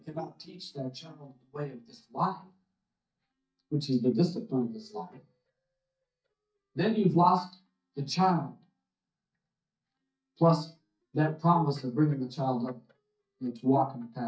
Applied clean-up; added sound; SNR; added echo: neural mask model DeepFilterNet 3.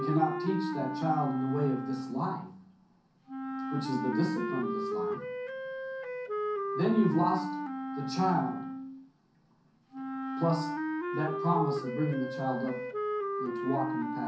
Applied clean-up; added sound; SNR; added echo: none; Wind instrument, woodwind instrument; 3 dB; reverberation time 0.6 s.